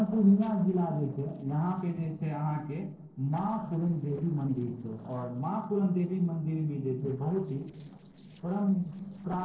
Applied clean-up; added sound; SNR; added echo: neural separator model SepFormer DNS4.